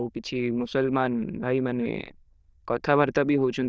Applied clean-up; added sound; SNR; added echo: neural diffusion model UNIVERSE++.